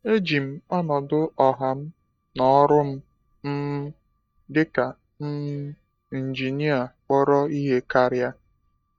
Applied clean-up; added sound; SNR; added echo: neural mask model DeepFilterNet 3.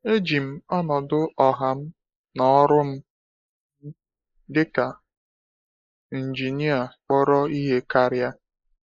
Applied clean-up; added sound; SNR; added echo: neural mask model Resemble Enhance denoiser.